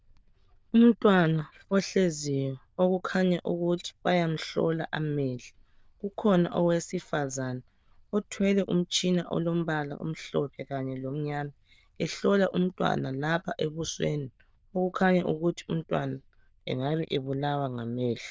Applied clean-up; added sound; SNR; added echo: neural diffusion model UNIVERSE++.